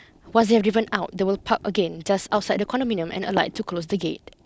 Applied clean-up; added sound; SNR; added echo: none; none; none; none.